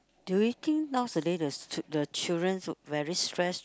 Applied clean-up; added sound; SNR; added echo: none; none; none; none.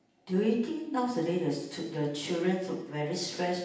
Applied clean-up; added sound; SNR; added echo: none; none; none; reverberation time 0.9 s.